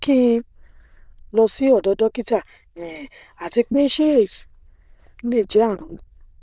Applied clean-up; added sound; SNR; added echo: neural diffusion model UNIVERSE++.